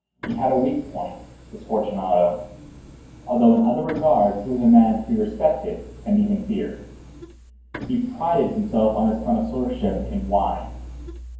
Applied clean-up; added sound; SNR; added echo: none; Printer; 20 dB; reverberation time 0.9 s.